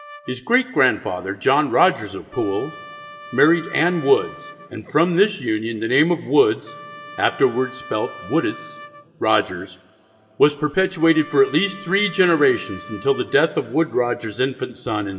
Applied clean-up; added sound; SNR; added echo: none; Trumpet; 20 dB; reverberation time 2.6 s.